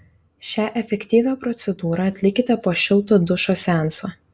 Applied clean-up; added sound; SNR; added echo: none; none; none; none.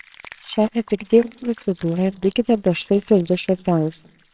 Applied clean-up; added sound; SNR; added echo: neural separator model SepFormer WHAMR!.